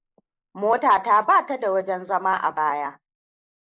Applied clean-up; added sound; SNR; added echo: neural mask model Resemble Enhance denoiser.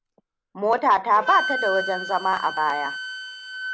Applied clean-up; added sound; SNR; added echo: none; Wind instrument, woodwind instrument; 8 dB; none.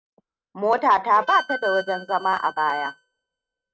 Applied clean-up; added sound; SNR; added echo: neural mask model RNNoise.